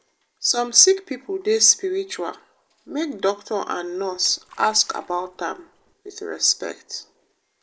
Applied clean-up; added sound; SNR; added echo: neural separator model SepFormer DNS4.